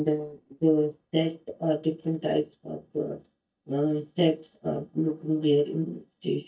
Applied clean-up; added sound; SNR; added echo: neural mask model DeepFilterNet 3.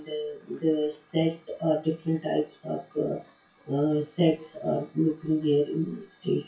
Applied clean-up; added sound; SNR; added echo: classical method WPE with log-MMSE.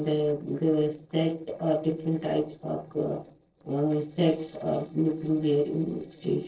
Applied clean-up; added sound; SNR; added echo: neural separator model SepFormer DNS4.